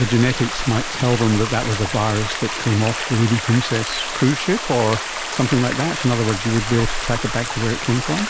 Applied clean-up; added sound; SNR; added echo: none; Stream; 6 dB; none.